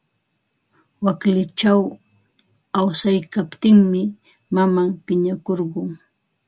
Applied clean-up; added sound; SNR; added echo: none; none; none; none.